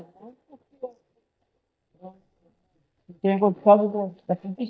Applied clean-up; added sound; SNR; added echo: neural mask model DeepFilterNet 3.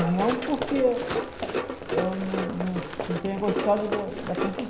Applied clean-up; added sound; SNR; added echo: none; Run; 3 dB; reverberation time 0.9 s.